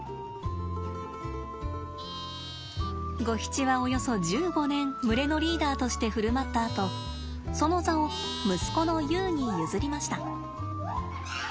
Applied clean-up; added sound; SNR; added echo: none; Livestock, farm animals, working animals; 17 dB; none.